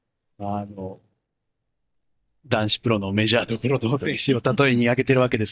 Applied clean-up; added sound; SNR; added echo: neural mask model DeepFilterNet 3.